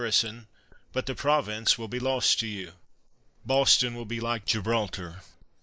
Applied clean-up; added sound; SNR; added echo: neural mask model Resemble Enhance denoiser.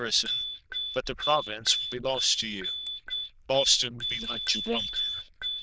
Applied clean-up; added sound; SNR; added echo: neural diffusion model UNIVERSE++.